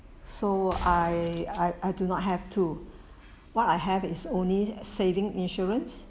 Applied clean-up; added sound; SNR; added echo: none; Gunshot, gunfire; 10 dB; none.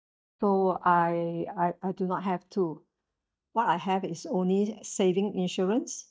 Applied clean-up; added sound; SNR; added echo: neural mask model DeepFilterNet 3.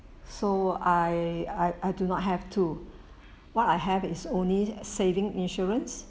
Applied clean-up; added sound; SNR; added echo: none; none; none; none.